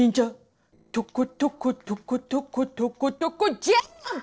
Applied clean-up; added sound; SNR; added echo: neural separator model SepFormer DNS4.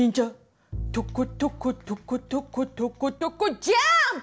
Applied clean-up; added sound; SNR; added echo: none; Bowed string instrument; 14 dB; none.